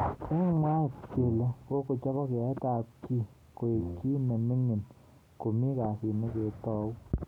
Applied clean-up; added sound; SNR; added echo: none; Brass instrument; 11 dB; none.